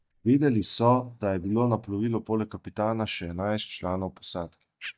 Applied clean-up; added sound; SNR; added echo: neural mask model DeepFilterNet 3.